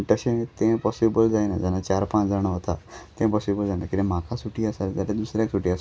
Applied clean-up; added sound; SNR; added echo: none; none; none; none.